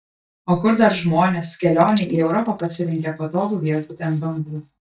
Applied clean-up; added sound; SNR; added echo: neural mask model DeepFilterNet 3.